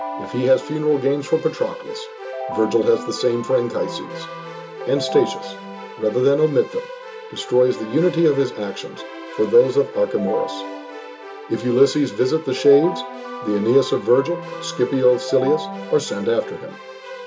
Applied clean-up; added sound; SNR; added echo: none; Keyboard (musical); 11 dB; reverberation time 0.2 s.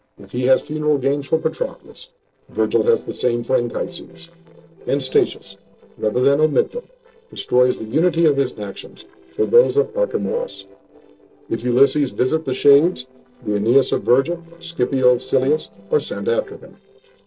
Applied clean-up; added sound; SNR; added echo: neural separator model SepFormer DNS4.